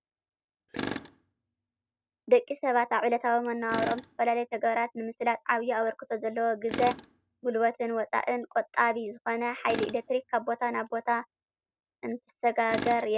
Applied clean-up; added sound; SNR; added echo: none; Tools; 12 dB; none.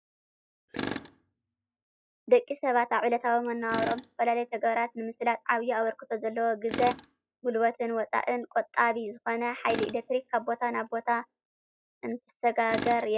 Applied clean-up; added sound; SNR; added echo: classical method log-MMSE.